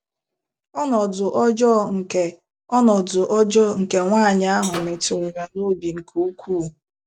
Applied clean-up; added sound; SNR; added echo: none; Microwave oven + Hi-hat; 14 dB; none.